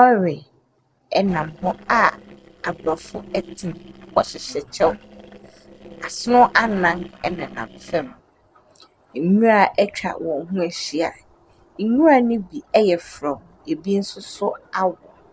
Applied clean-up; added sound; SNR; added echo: neural separator model SepFormer DNS4.